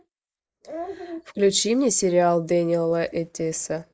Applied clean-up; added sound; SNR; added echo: neural mask model Resemble Enhance denoiser.